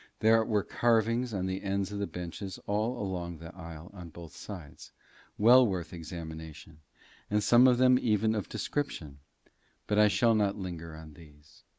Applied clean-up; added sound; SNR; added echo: none; none; none; none.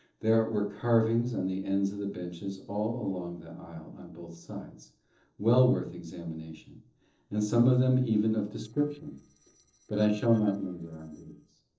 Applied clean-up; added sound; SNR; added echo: neural separator model SepFormer DNS4.